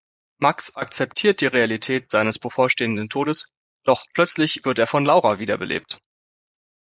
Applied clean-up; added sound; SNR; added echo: neural mask model Resemble Enhance denoiser.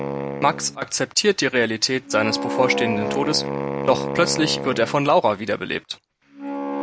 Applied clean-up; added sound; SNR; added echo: none; Wind instrument, woodwind instrument; 6 dB; none.